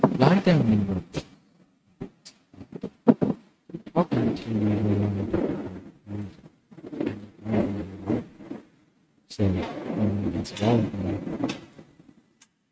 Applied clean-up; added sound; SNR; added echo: neural mask model RNNoise.